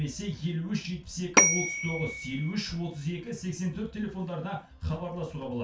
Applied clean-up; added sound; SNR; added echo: none; Bell / Telephone; -4 dB; reverberation time 0.3 s.